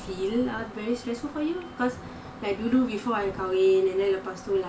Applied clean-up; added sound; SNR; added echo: none; Thunder / Rain; 18 dB; none.